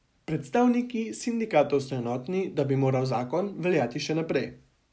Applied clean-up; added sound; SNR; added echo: none; none; none; none.